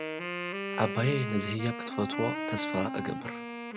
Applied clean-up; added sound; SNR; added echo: none; Wind instrument, woodwind instrument; 3 dB; none.